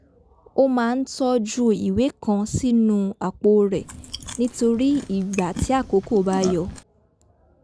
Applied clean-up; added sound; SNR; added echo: none; Chewing, mastication; 14 dB; none.